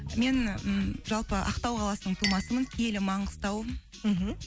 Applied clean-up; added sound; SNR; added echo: none; Chink, clink; 15 dB; none.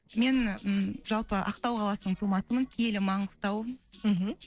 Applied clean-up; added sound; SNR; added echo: neural separator model SepFormer DNS4.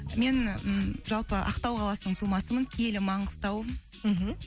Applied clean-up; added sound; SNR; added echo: none; none; none; none.